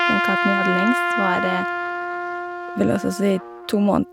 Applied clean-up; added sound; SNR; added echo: none; Trumpet; 1 dB; none.